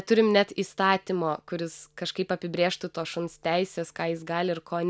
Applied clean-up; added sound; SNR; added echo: none; none; none; none.